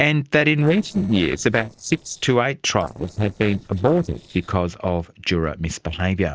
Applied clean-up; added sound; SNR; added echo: neural separator model SepFormer DNS4.